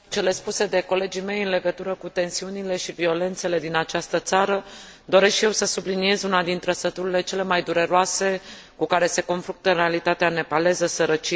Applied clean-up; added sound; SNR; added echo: none; none; none; none.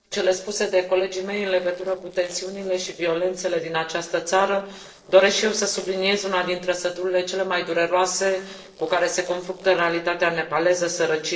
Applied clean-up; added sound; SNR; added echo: neural separator model SepFormer DNS4.